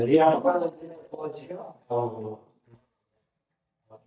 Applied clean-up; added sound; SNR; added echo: neural mask model DeepFilterNet 3.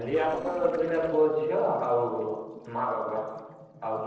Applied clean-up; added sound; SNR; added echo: neural separator model SepFormer DNS4.